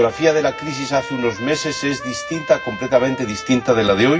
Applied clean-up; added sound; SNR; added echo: none; Trumpet; 13 dB; reverberation time 0.4 s.